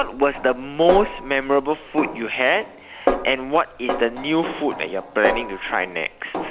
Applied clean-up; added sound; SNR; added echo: none; Snare drum; 6 dB; none.